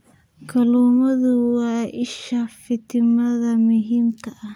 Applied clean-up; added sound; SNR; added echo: none; none; none; none.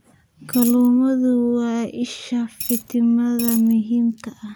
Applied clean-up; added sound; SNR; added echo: none; Coin (dropping); 8 dB; none.